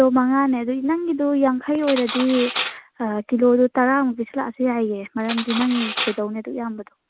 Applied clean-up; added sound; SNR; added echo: none; Cutlery, silverware; 11 dB; none.